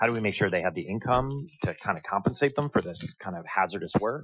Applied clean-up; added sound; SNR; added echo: classical method Wiener filter.